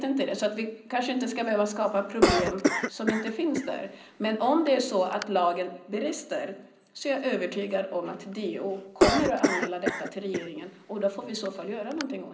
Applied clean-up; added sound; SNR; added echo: none; Cough; 2 dB; reverberation time 0.5 s.